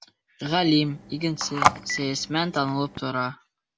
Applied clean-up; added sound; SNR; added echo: none; Telephone; 2 dB; none.